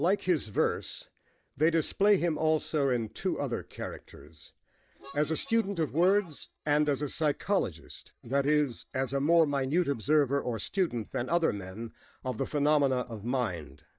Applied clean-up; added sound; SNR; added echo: neural mask model DeepFilterNet 3.